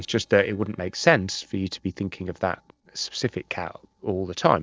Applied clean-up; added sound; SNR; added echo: neural separator model SepFormer DNS4.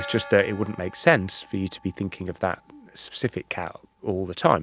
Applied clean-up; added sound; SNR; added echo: none; Gong; 20 dB; none.